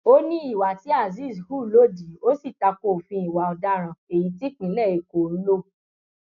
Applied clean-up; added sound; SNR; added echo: none; none; none; none.